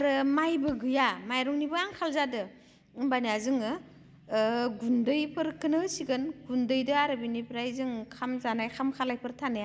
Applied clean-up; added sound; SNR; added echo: none; none; none; none.